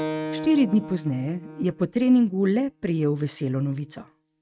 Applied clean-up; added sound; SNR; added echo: neural mask model RNNoise.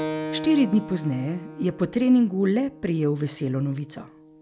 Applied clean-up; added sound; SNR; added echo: none; Keyboard (musical); 12 dB; none.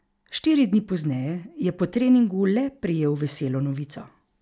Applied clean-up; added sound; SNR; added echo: none; none; none; none.